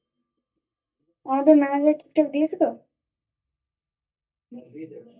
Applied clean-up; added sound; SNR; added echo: neural mask model DeepFilterNet 3.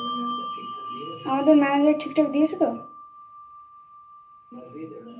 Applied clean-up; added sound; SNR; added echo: none; Bell; 12 dB; reverberation time 0.3 s.